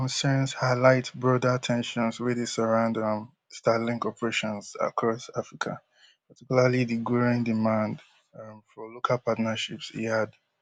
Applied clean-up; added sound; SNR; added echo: none; none; none; none.